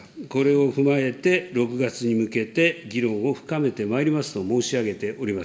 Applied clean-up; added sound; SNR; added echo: none; none; none; reverberation time 2.1 s.